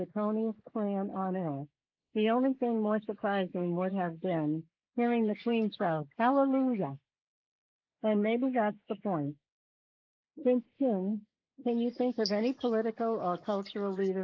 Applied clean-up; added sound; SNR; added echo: neural mask model Resemble Enhance denoiser.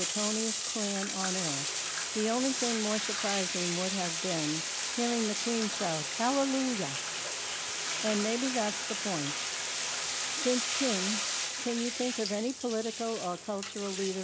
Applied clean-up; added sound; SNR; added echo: none; Bathtub (filling or washing); 0 dB; none.